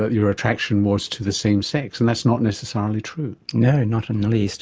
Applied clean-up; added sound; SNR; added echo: none; none; none; none.